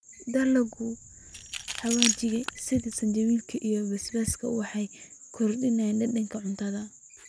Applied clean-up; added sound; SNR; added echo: none; Keys jangling; 4 dB; none.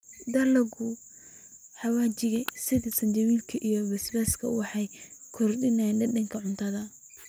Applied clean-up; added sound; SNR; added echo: none; none; none; none.